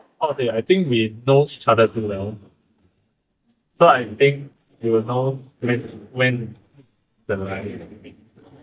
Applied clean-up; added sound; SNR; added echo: neural mask model DeepFilterNet 3.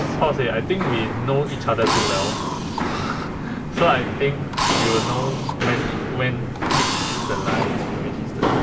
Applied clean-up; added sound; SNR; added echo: none; Walk, footsteps + Drill; -2 dB; none.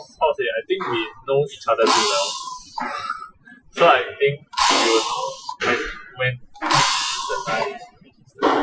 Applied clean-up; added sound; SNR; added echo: classical method Wiener filter.